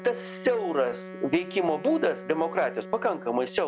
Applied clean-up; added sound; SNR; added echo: none; Wind instrument, woodwind instrument; 14 dB; none.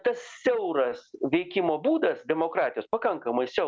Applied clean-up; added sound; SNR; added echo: none; none; none; none.